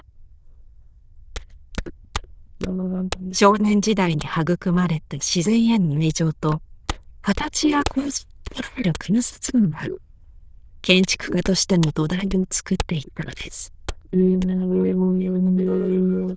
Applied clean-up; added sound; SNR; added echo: neural diffusion model UNIVERSE++.